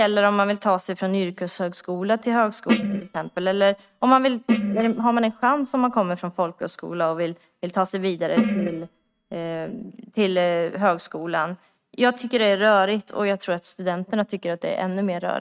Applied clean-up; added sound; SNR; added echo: neural mask model RNNoise.